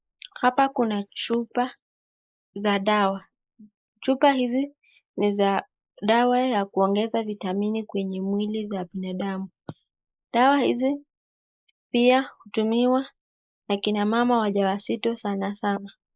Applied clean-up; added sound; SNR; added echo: neural mask model Resemble Enhance denoiser.